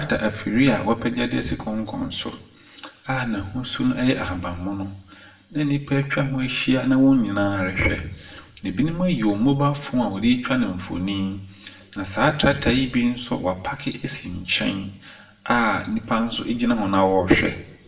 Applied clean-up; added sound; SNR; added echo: none; none; none; reverberation time 0.6 s.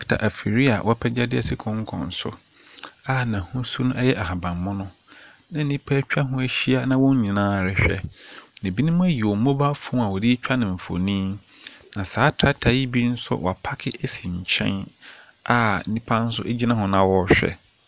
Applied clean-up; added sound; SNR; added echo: none; none; none; none.